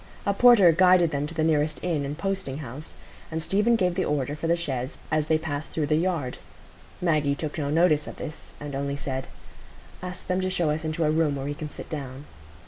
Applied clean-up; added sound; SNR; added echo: none; none; none; none.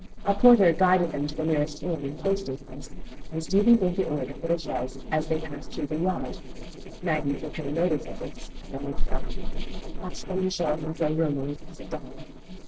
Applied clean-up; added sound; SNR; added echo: neural separator model SepFormer DNS4.